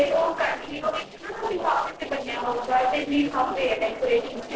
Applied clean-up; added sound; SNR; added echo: neural separator model SepFormer DNS4.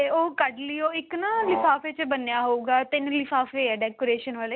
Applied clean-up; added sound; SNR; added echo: none; none; none; none.